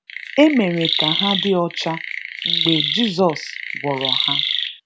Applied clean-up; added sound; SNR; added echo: none; Chirp, tweet; 2 dB; none.